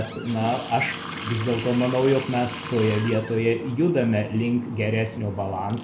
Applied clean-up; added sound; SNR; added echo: none; Water tap, faucet; 10 dB; none.